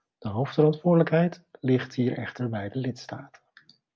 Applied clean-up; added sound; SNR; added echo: none; none; none; none.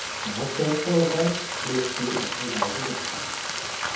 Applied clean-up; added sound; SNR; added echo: none; Frying (food); 2 dB; reverberation time 0.7 s.